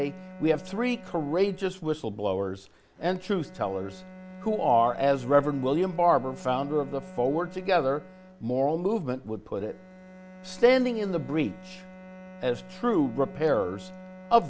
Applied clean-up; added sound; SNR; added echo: none; Bowed string instrument; 18 dB; none.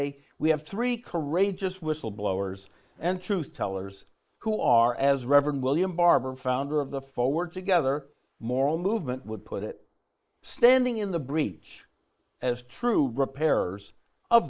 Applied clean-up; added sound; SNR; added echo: neural mask model Resemble Enhance denoiser.